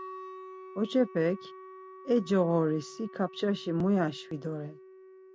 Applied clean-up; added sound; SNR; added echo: none; Wind instrument, woodwind instrument; 16 dB; none.